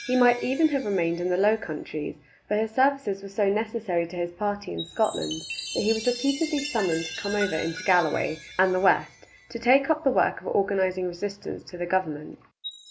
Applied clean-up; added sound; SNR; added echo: none; Chime; 15 dB; none.